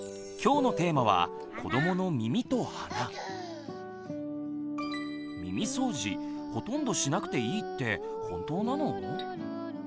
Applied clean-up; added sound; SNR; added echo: none; none; none; none.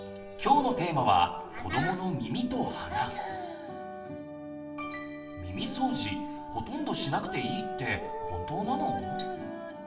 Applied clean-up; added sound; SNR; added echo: none; Wind instrument, woodwind instrument; 16 dB; reverberation time 0.6 s.